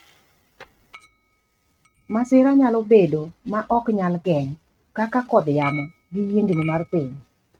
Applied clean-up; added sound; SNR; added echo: neural mask model RNNoise.